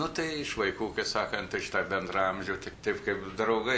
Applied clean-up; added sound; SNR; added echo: none; none; none; none.